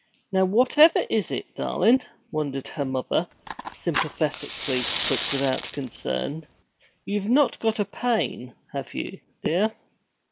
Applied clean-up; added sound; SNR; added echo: none; Fire; 8 dB; none.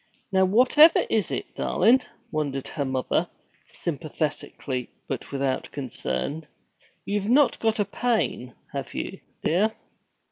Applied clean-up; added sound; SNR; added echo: none; none; none; none.